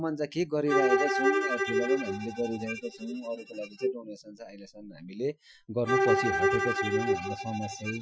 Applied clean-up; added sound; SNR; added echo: classical method Wiener filter.